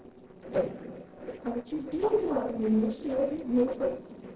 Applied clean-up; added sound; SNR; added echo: neural separator model SepFormer DNS4.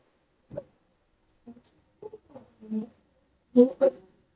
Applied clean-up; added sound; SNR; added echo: neural mask model DeepFilterNet 3.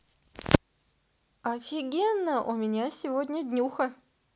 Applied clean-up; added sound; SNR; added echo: none; none; none; none.